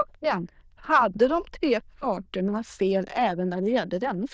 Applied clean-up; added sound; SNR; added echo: neural diffusion model UNIVERSE++.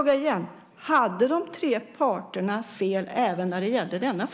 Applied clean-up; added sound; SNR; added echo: none; none; none; none.